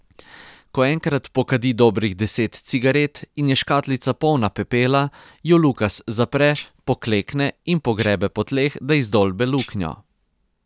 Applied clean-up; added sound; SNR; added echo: none; Tambourine; 4 dB; none.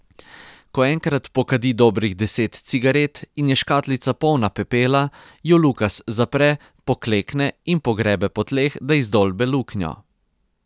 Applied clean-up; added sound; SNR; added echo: none; none; none; none.